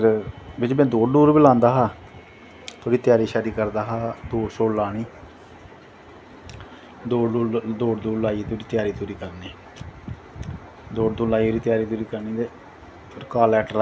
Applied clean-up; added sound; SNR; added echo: none; none; none; none.